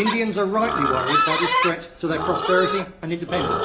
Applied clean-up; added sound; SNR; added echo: none; Livestock, farm animals, working animals; 0 dB; reverberation time 0.4 s.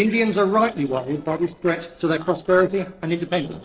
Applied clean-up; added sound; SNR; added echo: neural separator model SepFormer DNS4.